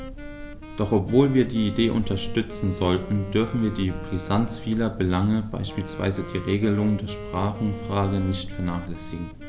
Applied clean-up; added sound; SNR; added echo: none; Wind instrument, woodwind instrument; 15 dB; none.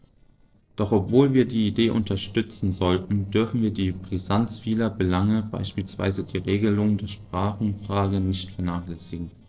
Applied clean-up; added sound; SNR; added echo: neural separator model SepFormer DNS4.